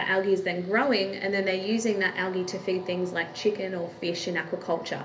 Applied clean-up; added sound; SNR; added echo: none; Train; 19 dB; reverberation time 0.3 s.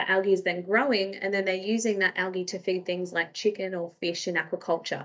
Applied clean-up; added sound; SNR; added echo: neural mask model DeepFilterNet 3.